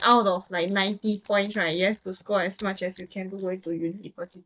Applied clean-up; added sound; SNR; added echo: neural mask model DeepFilterNet 3.